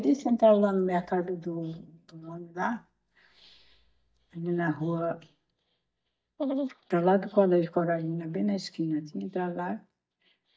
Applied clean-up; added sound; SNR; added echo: neural mask model DeepFilterNet 3.